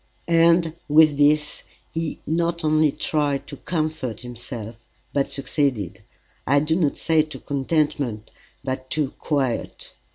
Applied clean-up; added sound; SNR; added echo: none; none; none; none.